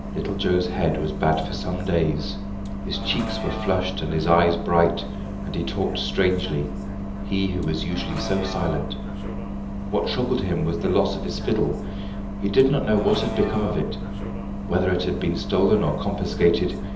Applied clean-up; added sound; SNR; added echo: none; Bus; 5 dB; reverberation time 1.2 s.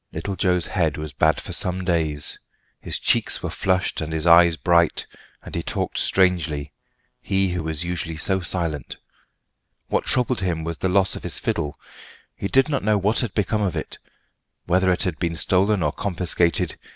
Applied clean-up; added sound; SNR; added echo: none; none; none; none.